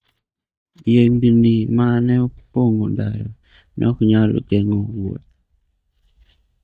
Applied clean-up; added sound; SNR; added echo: neural mask model DeepFilterNet 3.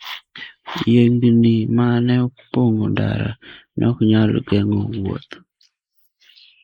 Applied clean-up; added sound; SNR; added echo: neural mask model Resemble Enhance denoiser.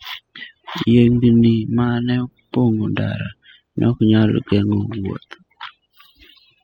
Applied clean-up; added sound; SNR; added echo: classical method spectral subtraction.